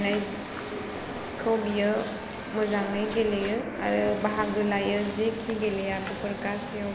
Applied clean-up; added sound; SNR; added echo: none; Frying (food); 15 dB; none.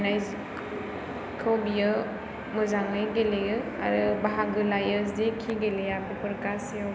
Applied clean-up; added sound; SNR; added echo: none; none; none; none.